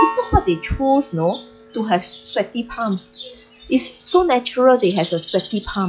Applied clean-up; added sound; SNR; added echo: classical method log-MMSE.